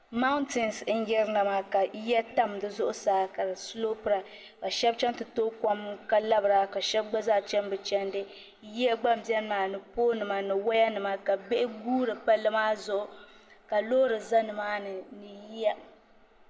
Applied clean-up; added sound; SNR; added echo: none; none; none; reverberation time 0.5 s.